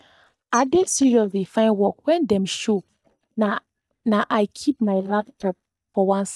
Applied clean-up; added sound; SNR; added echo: neural mask model DeepFilterNet 3.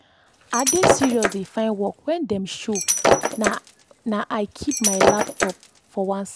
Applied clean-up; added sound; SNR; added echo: none; Shatter; -2 dB; none.